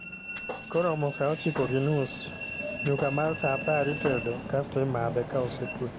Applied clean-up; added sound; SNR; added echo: none; Thump, thud + Train; 7 dB; none.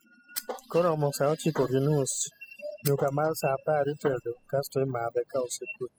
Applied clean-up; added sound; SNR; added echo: classical method spectral subtraction.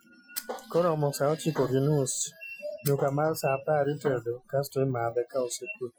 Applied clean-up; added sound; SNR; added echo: classical method Wiener filter.